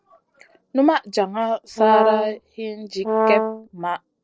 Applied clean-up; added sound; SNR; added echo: neural separator model SepFormer DNS4.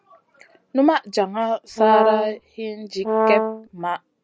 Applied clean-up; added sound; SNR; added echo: none; Brass instrument; -1 dB; none.